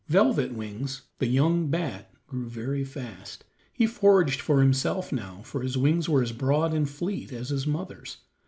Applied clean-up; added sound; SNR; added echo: none; none; none; none.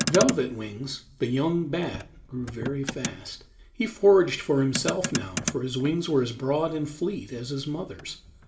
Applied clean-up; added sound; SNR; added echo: none; Motor vehicle (road); 9 dB; reverberation time 0.3 s.